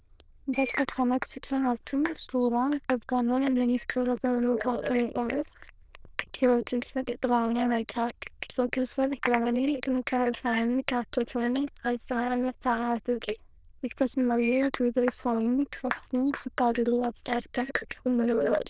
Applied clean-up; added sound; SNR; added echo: neural diffusion model UNIVERSE++.